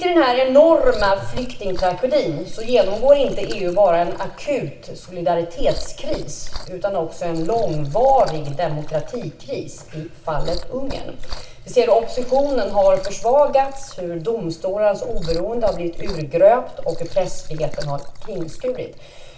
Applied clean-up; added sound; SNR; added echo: none; Liquid; 6 dB; reverberation time 0.2 s.